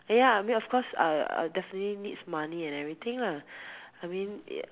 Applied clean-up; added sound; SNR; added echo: none; none; none; none.